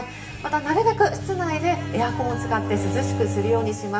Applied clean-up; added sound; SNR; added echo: none; Bowed string instrument; 6 dB; reverberation time 0.6 s.